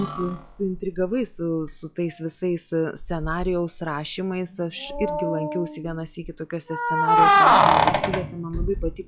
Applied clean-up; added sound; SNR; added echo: classical method log-MMSE.